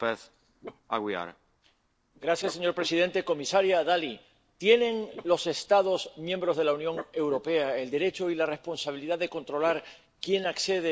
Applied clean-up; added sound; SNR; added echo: neural separator model SepFormer DNS4.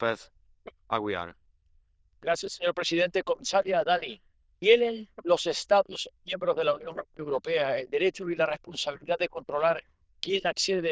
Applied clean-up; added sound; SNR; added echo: neural diffusion model UNIVERSE++.